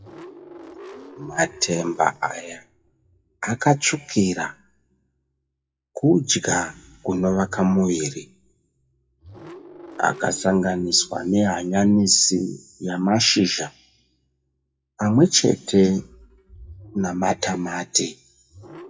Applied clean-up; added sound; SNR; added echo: classical method WPE with log-MMSE.